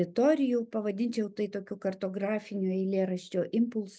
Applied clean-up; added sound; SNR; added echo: none; none; none; none.